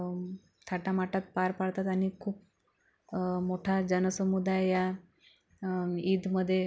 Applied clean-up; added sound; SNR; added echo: none; none; none; none.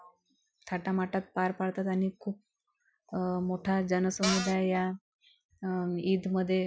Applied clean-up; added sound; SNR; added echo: classical method Wiener filter.